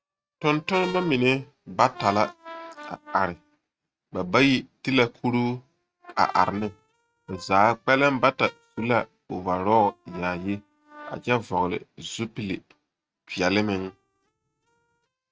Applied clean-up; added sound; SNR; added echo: neural mask model RNNoise.